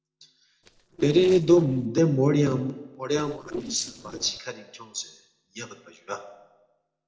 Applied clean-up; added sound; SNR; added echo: neural separator model SepFormer DNS4.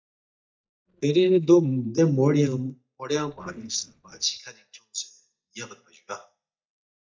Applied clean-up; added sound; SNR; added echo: neural mask model DeepFilterNet 3.